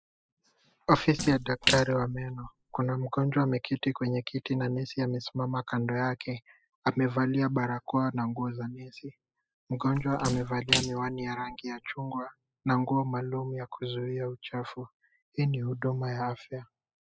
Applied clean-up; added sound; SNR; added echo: classical method spectral subtraction.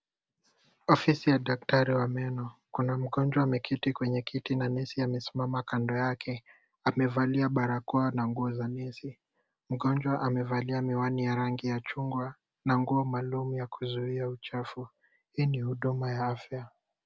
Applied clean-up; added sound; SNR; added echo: none; none; none; none.